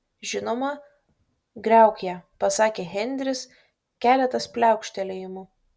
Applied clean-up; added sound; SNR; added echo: none; none; none; none.